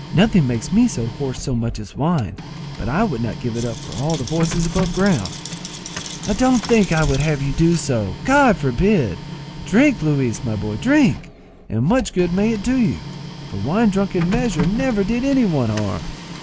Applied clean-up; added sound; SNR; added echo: none; Rattle + Printer; 11 dB; none.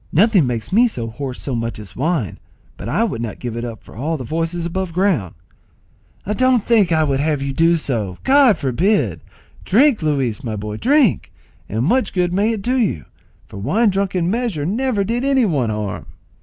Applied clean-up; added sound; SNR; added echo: none; none; none; none.